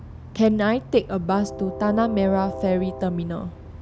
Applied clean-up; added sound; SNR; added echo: none; Train; 12 dB; none.